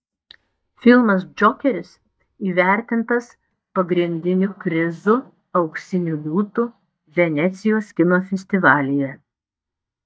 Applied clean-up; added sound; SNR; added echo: neural mask model DeepFilterNet 3.